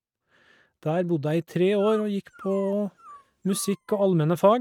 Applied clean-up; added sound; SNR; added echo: neural mask model RNNoise.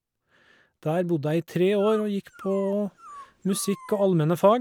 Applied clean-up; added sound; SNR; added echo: none; Dog; 19 dB; none.